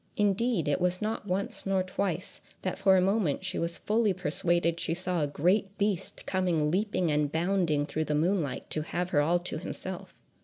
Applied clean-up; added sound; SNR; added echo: none; none; none; none.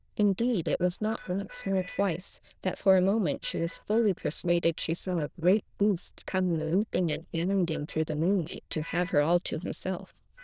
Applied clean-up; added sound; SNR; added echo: neural diffusion model UNIVERSE++.